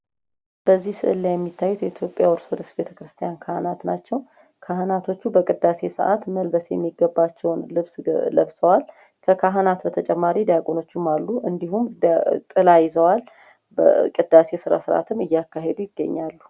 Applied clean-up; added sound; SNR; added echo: none; none; none; none.